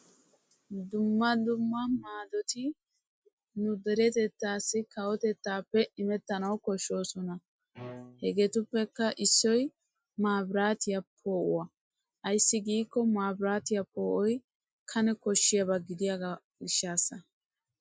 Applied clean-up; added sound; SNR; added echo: classical method Wiener filter.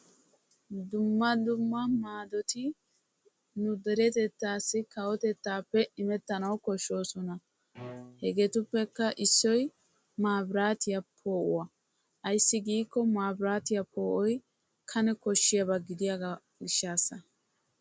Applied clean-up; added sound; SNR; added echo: none; Bowed string instrument; 19 dB; none.